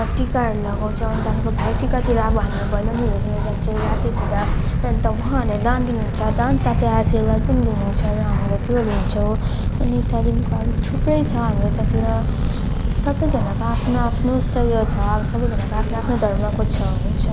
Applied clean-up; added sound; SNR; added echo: none; Fire; -4 dB; none.